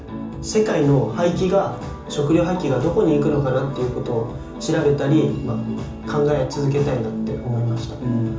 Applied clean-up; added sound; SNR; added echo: none; none; none; reverberation time 0.7 s.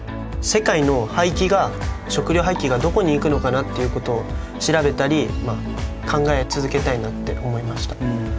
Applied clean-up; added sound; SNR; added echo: none; none; none; none.